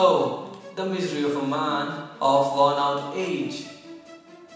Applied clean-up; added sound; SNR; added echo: none; Musical instrument; 19 dB; reverberation time 1.1 s.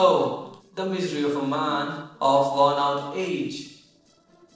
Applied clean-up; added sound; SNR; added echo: neural separator model SepFormer DNS4.